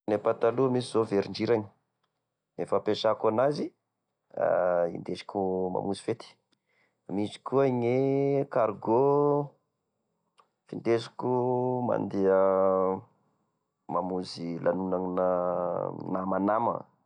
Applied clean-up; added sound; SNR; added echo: none; none; none; none.